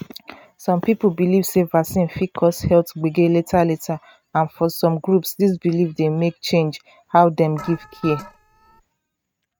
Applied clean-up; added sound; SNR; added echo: neural mask model RNNoise.